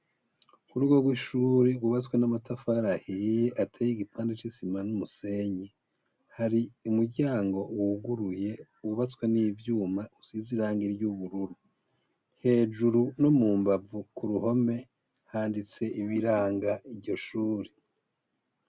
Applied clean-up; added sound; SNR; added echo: none; none; none; none.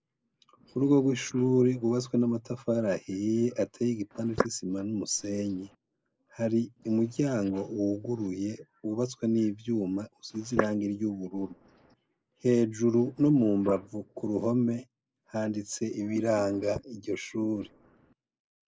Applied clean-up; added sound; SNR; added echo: neural mask model Resemble Enhance denoiser.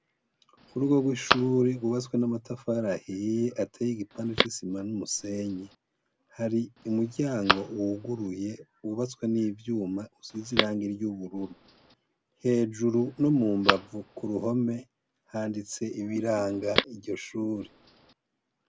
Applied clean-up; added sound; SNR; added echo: none; Telephone; 6 dB; none.